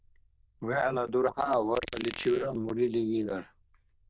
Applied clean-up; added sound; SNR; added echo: neural diffusion model UNIVERSE++.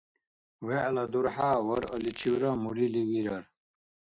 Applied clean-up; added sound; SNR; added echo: neural mask model RNNoise.